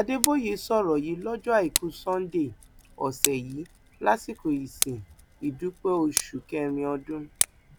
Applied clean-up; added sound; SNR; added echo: none; Tick; 6 dB; none.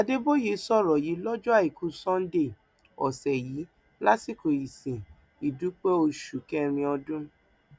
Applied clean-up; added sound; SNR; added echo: none; none; none; none.